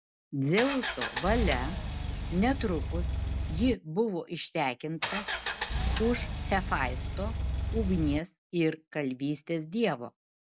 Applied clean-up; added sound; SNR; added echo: none; Engine; 1 dB; none.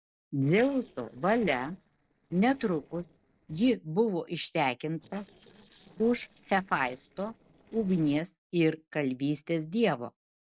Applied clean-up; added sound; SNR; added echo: neural separator model SepFormer DNS4.